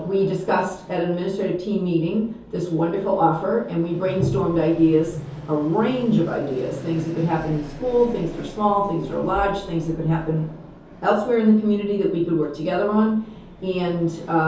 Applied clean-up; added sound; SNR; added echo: none; Fixed-wing aircraft, airplane; 19 dB; reverberation time 0.6 s.